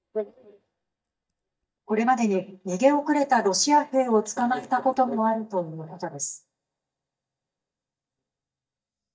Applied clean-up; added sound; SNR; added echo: neural mask model DeepFilterNet 3.